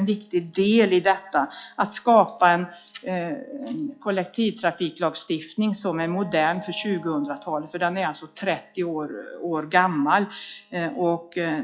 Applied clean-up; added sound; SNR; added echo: classical method log-MMSE.